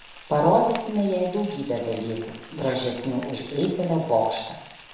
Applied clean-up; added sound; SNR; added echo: none; Frying (food); 20 dB; reverberation time 0.8 s.